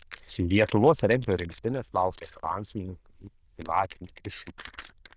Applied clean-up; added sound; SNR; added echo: neural diffusion model UNIVERSE++.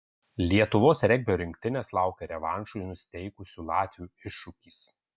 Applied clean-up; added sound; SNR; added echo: none; none; none; none.